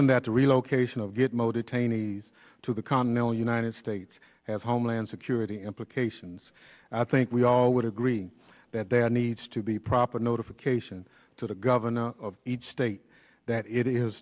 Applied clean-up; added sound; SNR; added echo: none; none; none; none.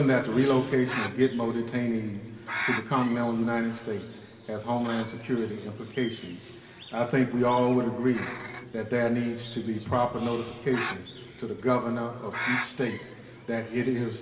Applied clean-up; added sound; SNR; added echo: none; Bird; 12 dB; reverberation time 2.1 s.